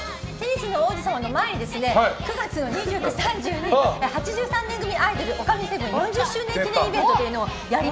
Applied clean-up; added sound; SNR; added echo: none; none; none; none.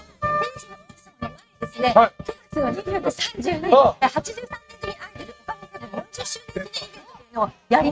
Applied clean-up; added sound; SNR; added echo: neural mask model RNNoise.